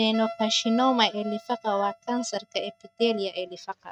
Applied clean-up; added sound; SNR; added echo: neural mask model RNNoise.